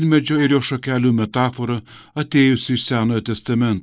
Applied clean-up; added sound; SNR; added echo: neural mask model Resemble Enhance denoiser.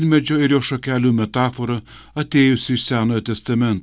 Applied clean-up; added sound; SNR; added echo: none; none; none; none.